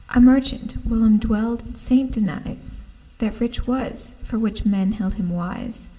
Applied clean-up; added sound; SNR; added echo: none; none; none; reverberation time 1.6 s.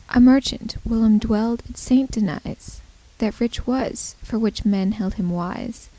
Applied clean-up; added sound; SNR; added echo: none; none; none; none.